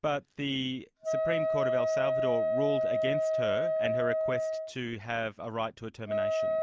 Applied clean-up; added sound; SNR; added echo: none; Wind instrument, woodwind instrument; -4 dB; none.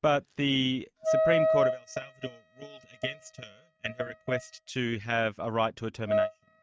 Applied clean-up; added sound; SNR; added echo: neural mask model RNNoise.